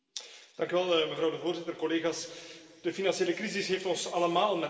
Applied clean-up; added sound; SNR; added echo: none; none; none; reverberation time 2.3 s.